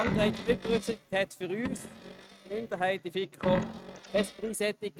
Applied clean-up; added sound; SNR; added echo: neural mask model RNNoise.